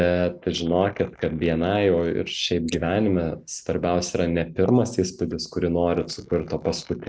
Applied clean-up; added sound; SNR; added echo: neural mask model Resemble Enhance denoiser.